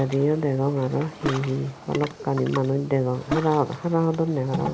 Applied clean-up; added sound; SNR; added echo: none; Ocean; 11 dB; none.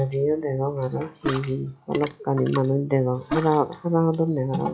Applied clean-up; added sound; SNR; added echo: classical method log-MMSE.